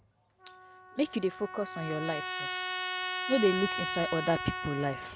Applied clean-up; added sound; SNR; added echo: none; Trumpet; 4 dB; none.